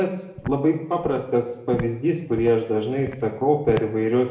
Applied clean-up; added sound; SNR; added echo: none; Walk, footsteps; 14 dB; reverberation time 0.8 s.